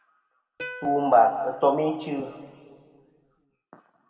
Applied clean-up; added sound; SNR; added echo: none; Plucked string instrument; 18 dB; reverberation time 1.8 s.